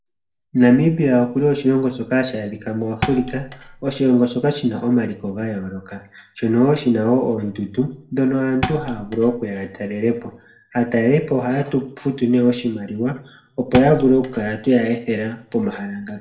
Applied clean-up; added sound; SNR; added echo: none; Thump, thud; 14 dB; reverberation time 0.4 s.